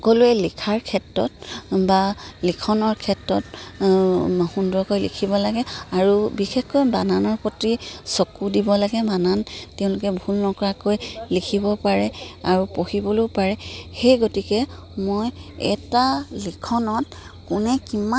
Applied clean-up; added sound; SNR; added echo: none; none; none; none.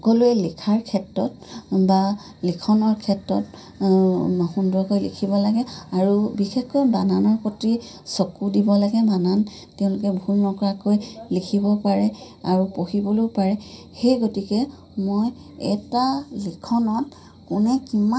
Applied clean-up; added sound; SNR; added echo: none; none; none; reverberation time 0.3 s.